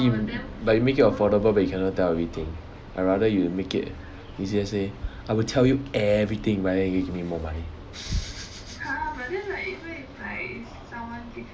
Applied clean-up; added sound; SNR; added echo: none; none; none; none.